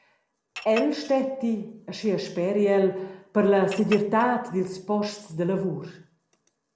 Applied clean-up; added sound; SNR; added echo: none; Chink, clink; 15 dB; none.